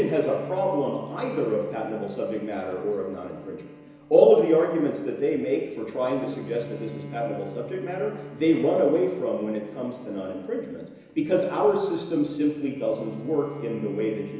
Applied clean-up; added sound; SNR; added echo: none; Bowed string instrument; 18 dB; reverberation time 1.0 s.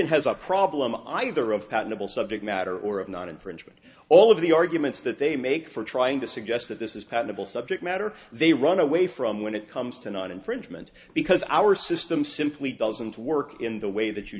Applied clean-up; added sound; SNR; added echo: none; none; none; none.